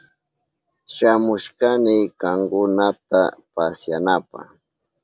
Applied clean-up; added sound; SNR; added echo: none; none; none; none.